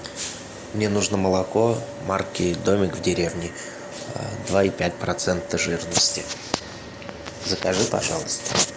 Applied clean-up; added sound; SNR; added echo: none; none; none; none.